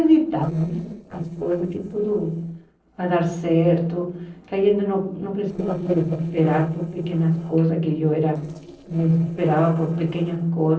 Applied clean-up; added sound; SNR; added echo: neural separator model SepFormer DNS4.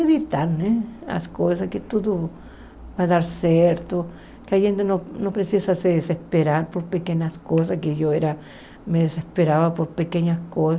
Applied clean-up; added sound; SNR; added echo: none; none; none; none.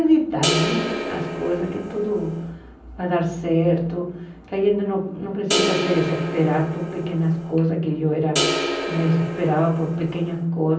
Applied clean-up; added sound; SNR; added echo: none; Crash cymbal; 4 dB; reverberation time 0.6 s.